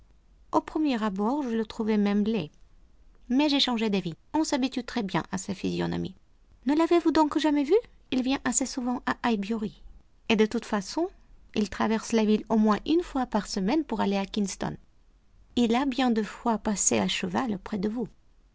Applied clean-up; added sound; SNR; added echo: none; none; none; none.